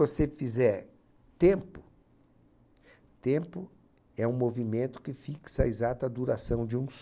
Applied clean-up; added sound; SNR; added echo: none; none; none; none.